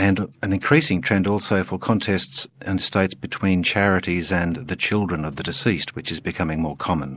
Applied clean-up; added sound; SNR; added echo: none; none; none; none.